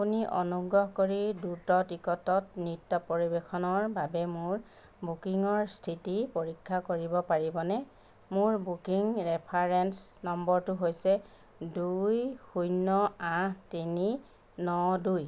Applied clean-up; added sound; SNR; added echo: none; none; none; none.